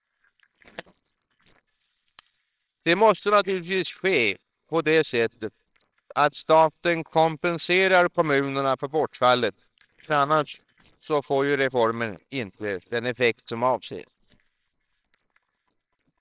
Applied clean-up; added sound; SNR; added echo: neural separator model SepFormer WHAMR!.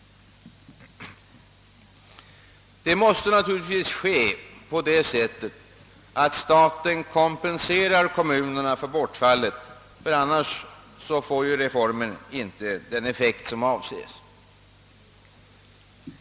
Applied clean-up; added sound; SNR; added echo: none; none; none; none.